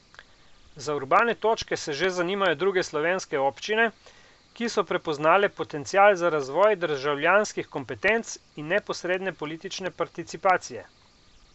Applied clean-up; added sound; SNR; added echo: none; none; none; none.